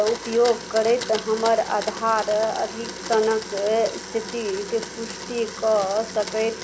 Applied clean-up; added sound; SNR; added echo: none; Domestic sounds, home sounds; 11 dB; none.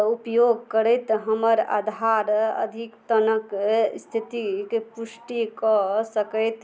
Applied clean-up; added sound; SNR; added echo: none; none; none; none.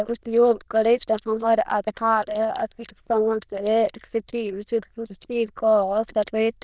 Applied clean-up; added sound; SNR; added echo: neural diffusion model UNIVERSE++.